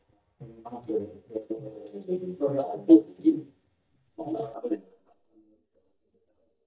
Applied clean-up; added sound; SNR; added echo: neural mask model DeepFilterNet 3.